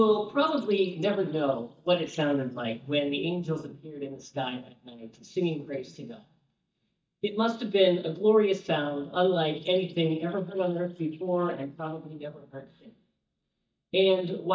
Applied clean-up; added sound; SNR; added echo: neural mask model DeepFilterNet 3.